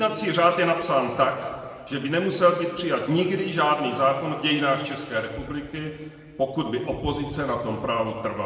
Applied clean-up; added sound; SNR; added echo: none; none; none; reverberation time 1.7 s.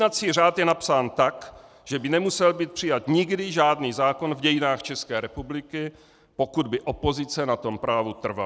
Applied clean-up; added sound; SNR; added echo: none; none; none; none.